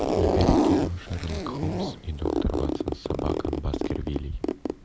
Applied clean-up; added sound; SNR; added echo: none; Zipper (clothing); -3 dB; none.